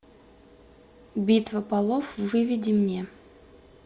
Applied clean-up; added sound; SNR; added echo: none; none; none; none.